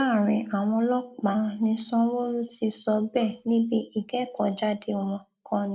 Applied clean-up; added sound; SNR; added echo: neural mask model Resemble Enhance denoiser.